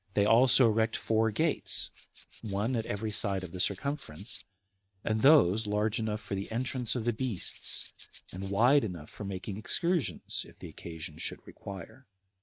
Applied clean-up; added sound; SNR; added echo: neural mask model RNNoise.